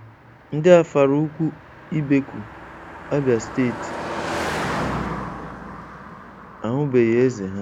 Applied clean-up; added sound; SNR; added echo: none; Car passing by; 9 dB; none.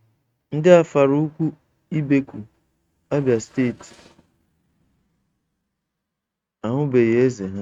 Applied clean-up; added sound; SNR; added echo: neural mask model RNNoise.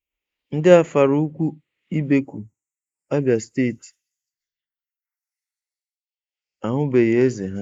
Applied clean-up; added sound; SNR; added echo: neural mask model Resemble Enhance denoiser.